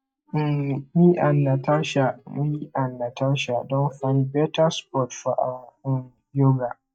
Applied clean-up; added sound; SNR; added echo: neural mask model DeepFilterNet 3.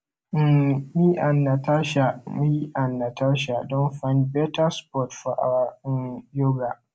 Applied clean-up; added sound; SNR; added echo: none; none; none; none.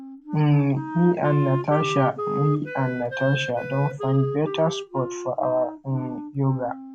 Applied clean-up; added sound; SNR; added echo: none; Wind instrument, woodwind instrument; 7 dB; none.